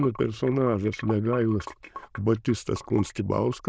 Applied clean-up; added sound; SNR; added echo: neural diffusion model UNIVERSE++.